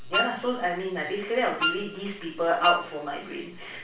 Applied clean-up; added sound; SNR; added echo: none; Wind instrument, woodwind instrument; 2 dB; reverberation time 0.4 s.